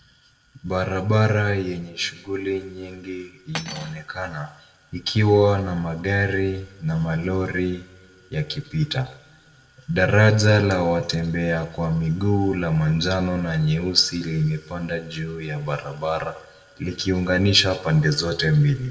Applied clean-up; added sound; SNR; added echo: none; Cutlery, silverware; 17 dB; reverberation time 0.8 s.